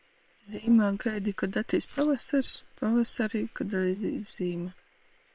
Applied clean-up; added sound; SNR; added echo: neural separator model SepFormer WHAM!.